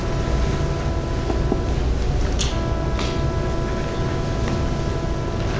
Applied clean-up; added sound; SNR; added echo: none; Trumpet; 12 dB; none.